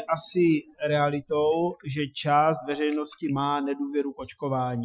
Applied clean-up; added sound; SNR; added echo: classical method Wiener filter.